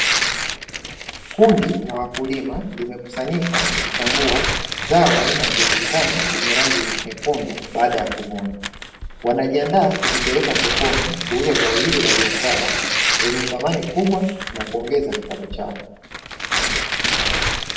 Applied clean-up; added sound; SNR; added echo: none; Tearing; 0 dB; reverberation time 0.7 s.